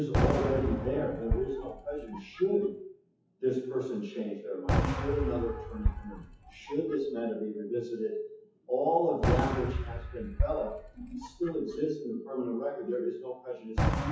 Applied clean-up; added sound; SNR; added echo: classical method WPE with log-MMSE.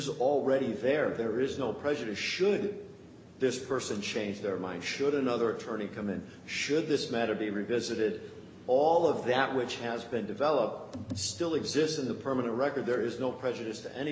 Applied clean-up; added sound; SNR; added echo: none; none; none; none.